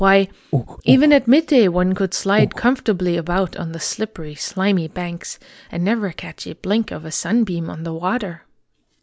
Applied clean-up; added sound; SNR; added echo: none; Breathing; 2 dB; none.